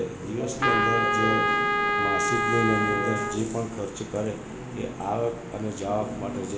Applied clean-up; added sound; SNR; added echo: none; Trumpet; -4 dB; reverberation time 0.4 s.